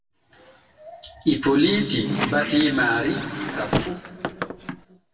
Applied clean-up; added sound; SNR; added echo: none; Squeak; 7 dB; reverberation time 2.3 s.